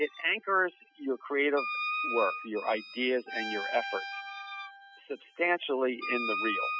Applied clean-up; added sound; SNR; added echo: classical method spectral subtraction.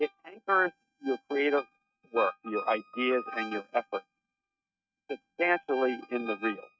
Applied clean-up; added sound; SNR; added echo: neural mask model RNNoise.